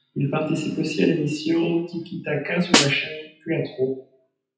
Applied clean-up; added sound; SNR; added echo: classical method WPE with log-MMSE.